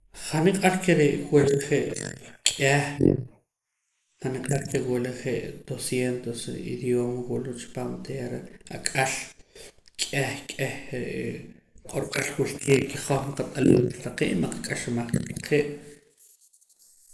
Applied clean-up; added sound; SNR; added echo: neural mask model Resemble Enhance denoiser.